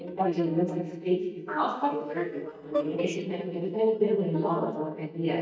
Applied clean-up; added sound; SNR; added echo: neural mask model DeepFilterNet 3.